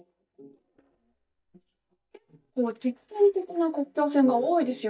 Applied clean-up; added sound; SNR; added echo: neural mask model DeepFilterNet 3.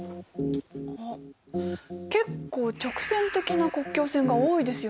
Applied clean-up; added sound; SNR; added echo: none; none; none; none.